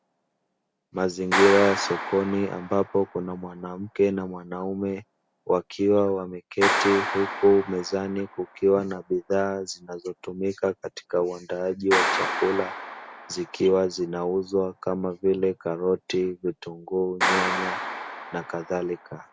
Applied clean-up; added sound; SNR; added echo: none; Clapping; 6 dB; none.